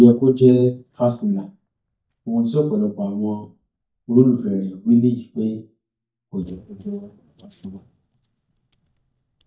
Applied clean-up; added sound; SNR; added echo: neural mask model DeepFilterNet 3.